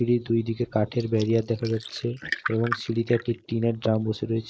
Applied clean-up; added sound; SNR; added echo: neural mask model Resemble Enhance denoiser.